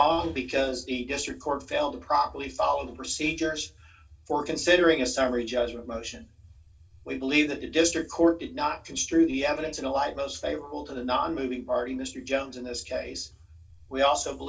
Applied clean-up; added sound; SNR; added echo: none; none; none; reverberation time 0.2 s.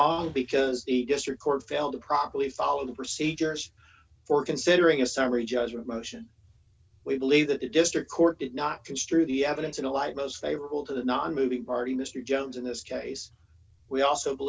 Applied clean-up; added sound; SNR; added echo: none; none; none; none.